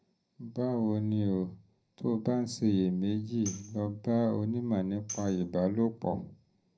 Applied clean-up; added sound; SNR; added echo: none; Tambourine; 17 dB; reverberation time 0.4 s.